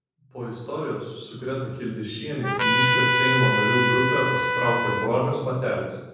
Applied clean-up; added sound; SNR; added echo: none; Trumpet; -3 dB; reverberation time 1.1 s.